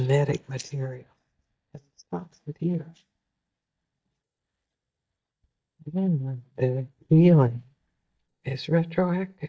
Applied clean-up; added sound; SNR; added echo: neural mask model DeepFilterNet 3.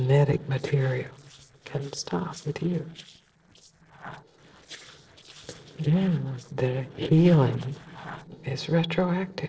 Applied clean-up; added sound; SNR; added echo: neural separator model SepFormer DNS4.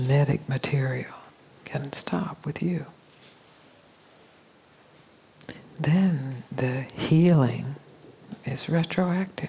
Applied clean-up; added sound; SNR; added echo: none; none; none; none.